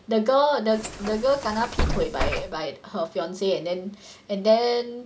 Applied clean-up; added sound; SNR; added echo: none; Bus; 4 dB; none.